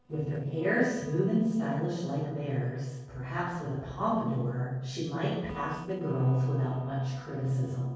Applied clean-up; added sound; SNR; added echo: neural separator model SepFormer DNS4.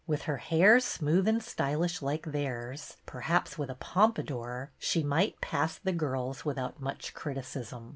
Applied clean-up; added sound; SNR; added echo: none; none; none; none.